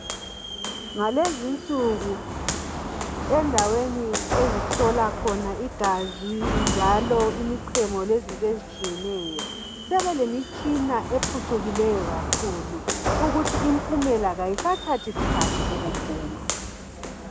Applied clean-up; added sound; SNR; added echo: none; Walk, footsteps; 3 dB; none.